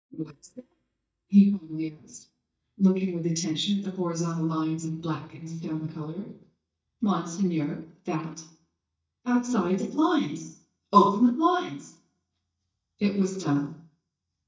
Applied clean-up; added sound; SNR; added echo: neural mask model DeepFilterNet 3.